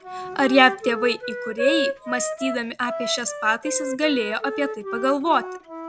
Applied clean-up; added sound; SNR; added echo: none; Wind instrument, woodwind instrument; 7 dB; none.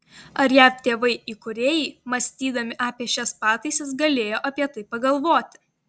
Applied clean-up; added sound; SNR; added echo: none; none; none; none.